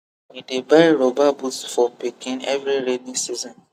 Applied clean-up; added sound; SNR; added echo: none; none; none; none.